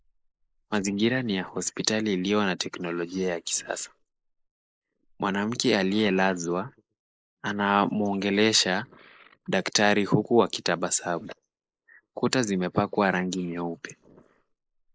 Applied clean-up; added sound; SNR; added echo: neural mask model Resemble Enhance denoiser.